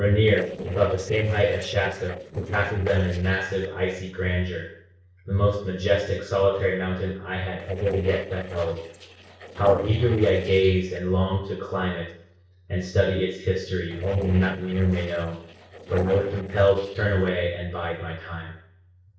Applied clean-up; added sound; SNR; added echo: neural separator model SepFormer DNS4.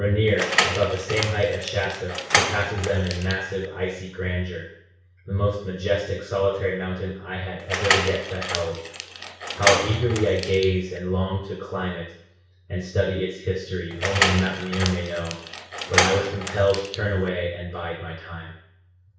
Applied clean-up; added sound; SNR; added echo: none; Door; 2 dB; reverberation time 0.6 s.